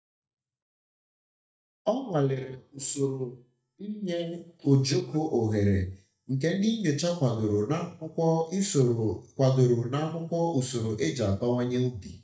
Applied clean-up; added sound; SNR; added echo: neural mask model DeepFilterNet 3.